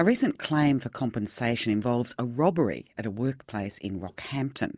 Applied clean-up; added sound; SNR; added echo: none; none; none; none.